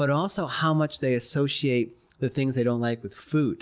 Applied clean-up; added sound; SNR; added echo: none; none; none; none.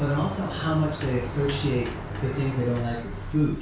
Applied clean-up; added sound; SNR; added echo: none; Sliding door; 7 dB; reverberation time 0.4 s.